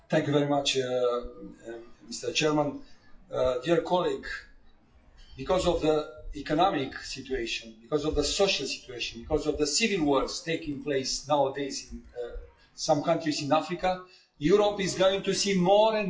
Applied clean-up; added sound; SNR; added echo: classical method WPE with log-MMSE.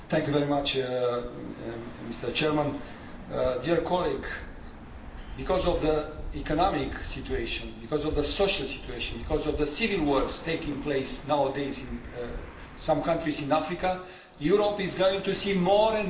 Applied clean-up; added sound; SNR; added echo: none; Bird; 12 dB; reverberation time 0.7 s.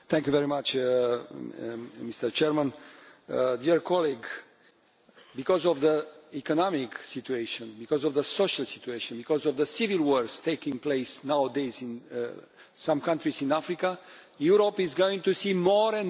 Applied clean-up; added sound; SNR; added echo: none; none; none; none.